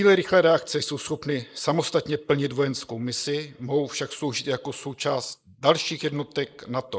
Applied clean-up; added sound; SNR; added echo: neural mask model Resemble Enhance denoiser.